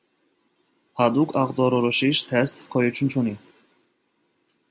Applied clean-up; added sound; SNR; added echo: none; none; none; none.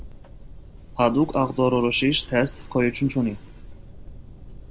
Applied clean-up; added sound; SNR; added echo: none; Fire; 16 dB; none.